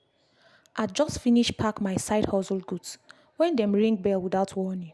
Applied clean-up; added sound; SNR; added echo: none; none; none; none.